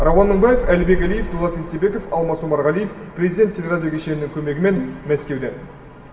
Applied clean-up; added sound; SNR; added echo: none; Bowed string instrument; 16 dB; reverberation time 1.8 s.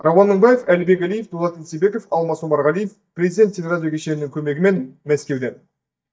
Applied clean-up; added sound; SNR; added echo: neural mask model DeepFilterNet 3.